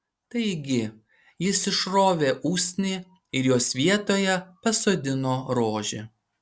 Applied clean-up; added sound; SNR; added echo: none; none; none; none.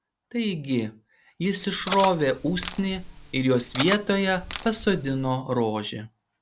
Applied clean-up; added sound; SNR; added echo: none; Cutlery, silverware; 8 dB; none.